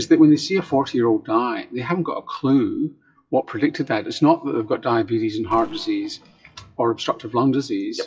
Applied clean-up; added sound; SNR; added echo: classical method WPE with log-MMSE.